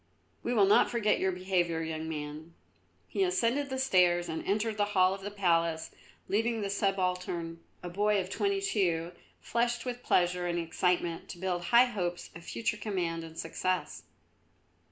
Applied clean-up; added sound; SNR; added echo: none; none; none; none.